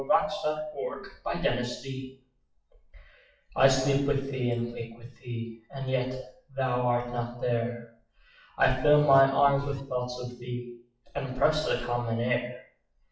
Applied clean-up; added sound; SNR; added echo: classical method WPE with log-MMSE.